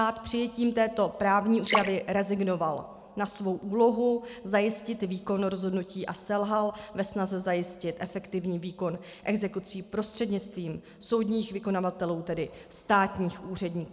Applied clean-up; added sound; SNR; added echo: neural mask model Resemble Enhance denoiser.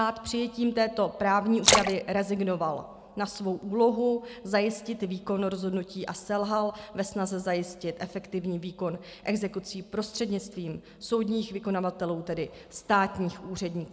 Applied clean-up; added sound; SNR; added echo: none; Splash, splatter; 0 dB; none.